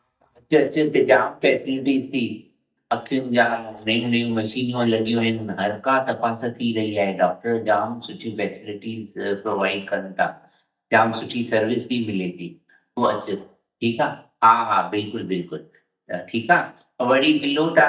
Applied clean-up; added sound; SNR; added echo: neural mask model DeepFilterNet 3.